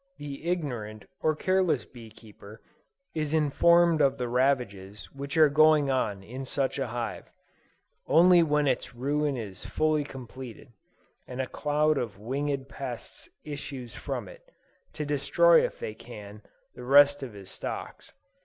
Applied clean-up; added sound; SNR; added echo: none; none; none; none.